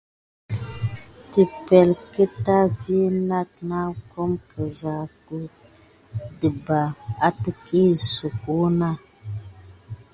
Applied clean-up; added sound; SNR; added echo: none; none; none; none.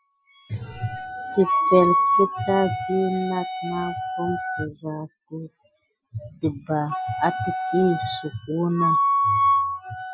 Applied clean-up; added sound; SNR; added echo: classical method Wiener filter.